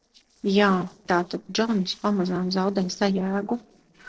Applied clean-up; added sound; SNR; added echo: neural separator model SepFormer DNS4.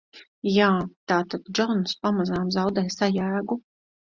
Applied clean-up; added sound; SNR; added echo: none; none; none; none.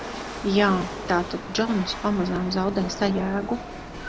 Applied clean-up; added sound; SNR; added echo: none; Rattle / Chatter / Hiss / Engine / Mechanisms; 9 dB; none.